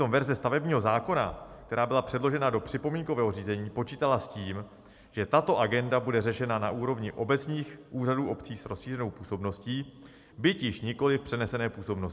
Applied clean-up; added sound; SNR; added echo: none; none; none; none.